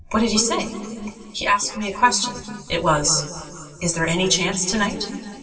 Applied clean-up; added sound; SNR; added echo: none; none; none; reverberation time 2.6 s.